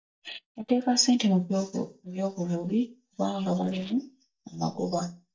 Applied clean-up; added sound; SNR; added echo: neural mask model DeepFilterNet 3.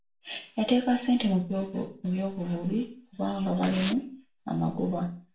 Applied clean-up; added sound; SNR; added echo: none; Domestic sounds, home sounds; 9 dB; reverberation time 0.4 s.